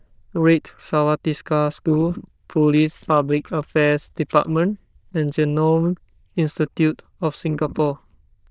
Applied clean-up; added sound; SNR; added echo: neural diffusion model UNIVERSE++.